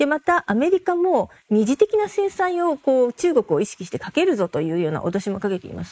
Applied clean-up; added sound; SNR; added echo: neural mask model Resemble Enhance denoiser.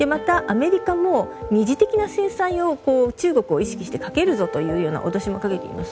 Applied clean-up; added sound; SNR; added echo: none; Acoustic guitar; 16 dB; none.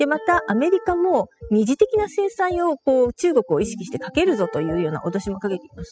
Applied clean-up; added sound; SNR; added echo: classical method spectral subtraction.